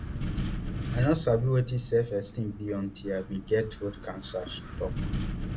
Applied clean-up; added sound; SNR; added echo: none; Wind; 6 dB; none.